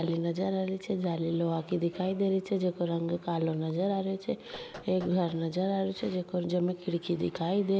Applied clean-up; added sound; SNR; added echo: none; Knock; 19 dB; none.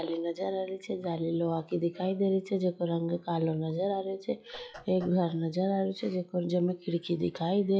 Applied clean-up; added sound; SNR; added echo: classical method log-MMSE.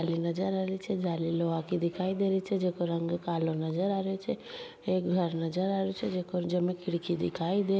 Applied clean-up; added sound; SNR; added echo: none; none; none; none.